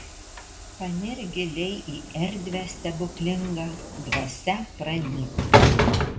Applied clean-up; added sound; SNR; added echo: none; Sliding door / Train; -5 dB; none.